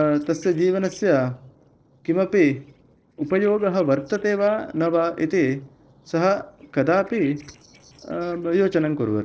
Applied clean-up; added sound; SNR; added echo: neural separator model SepFormer DNS4.